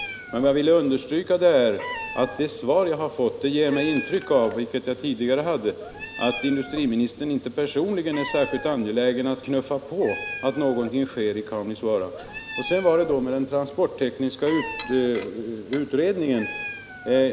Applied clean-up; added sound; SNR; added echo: none; Meow; 15 dB; none.